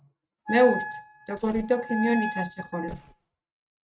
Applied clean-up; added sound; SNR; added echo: neural mask model RNNoise.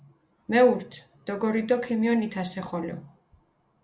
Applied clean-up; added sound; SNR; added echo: none; none; none; none.